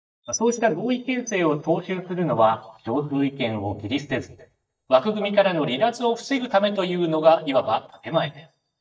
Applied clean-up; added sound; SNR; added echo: neural mask model DeepFilterNet 3.